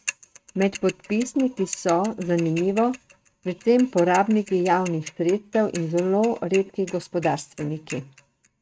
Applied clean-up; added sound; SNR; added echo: neural mask model RNNoise.